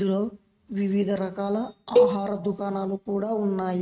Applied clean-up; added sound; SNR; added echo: neural mask model RNNoise.